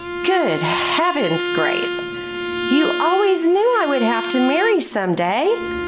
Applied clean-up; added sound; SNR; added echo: none; Bowed string instrument; 6 dB; none.